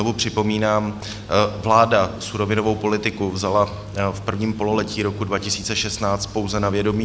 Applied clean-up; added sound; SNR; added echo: none; none; none; none.